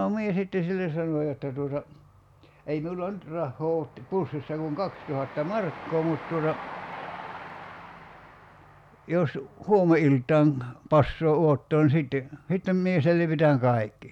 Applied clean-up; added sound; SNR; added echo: none; Train; 19 dB; none.